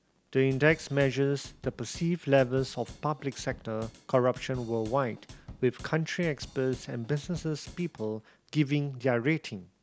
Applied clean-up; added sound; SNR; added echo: none; Drum / Drum kit; 19 dB; none.